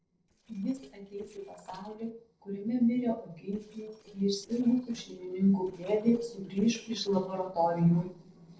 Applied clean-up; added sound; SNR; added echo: neural separator model SepFormer DNS4.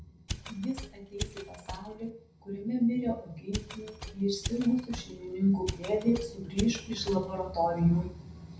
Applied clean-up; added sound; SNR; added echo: none; Mechanisms; 10 dB; reverberation time 0.4 s.